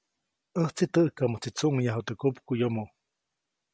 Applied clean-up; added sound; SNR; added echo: none; none; none; none.